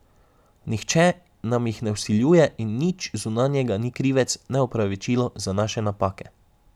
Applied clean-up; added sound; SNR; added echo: none; none; none; none.